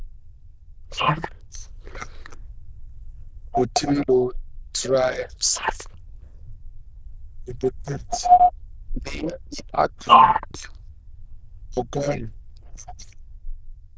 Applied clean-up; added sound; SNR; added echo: neural diffusion model UNIVERSE++.